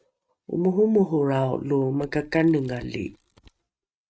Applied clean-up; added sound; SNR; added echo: neural mask model RNNoise.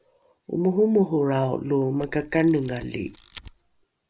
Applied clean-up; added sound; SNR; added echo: none; Camera; 20 dB; none.